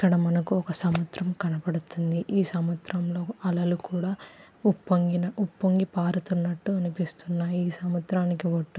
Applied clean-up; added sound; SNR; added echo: none; none; none; none.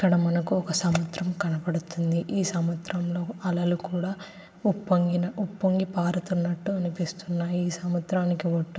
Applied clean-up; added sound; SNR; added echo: none; none; none; reverberation time 1.3 s.